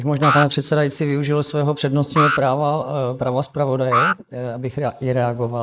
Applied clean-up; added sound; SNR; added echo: neural mask model Resemble Enhance denoiser.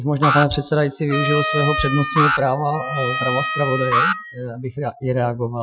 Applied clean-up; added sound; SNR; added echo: classical method Wiener filter.